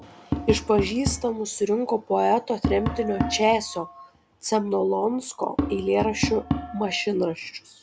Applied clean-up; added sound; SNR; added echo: none; Tap; 7 dB; none.